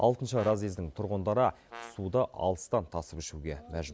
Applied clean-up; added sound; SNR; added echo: none; Brass instrument; 18 dB; none.